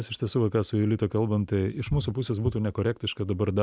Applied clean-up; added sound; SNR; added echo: none; none; none; none.